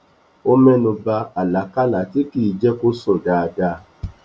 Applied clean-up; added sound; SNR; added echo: none; none; none; none.